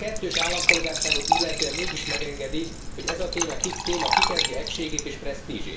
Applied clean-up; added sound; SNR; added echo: none; Fill (with liquid) / Trickle, dribble / Glass; -5 dB; reverberation time 0.5 s.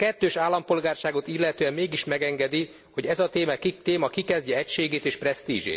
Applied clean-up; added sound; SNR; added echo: none; none; none; none.